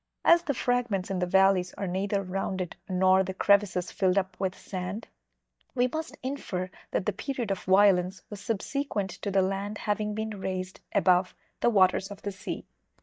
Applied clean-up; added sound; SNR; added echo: neural mask model DeepFilterNet 3.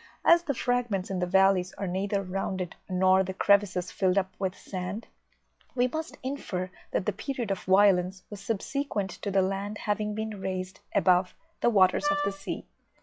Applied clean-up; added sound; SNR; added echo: classical method log-MMSE.